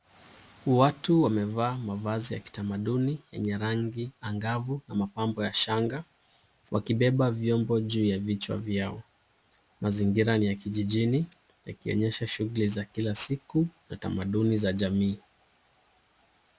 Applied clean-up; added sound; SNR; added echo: none; none; none; none.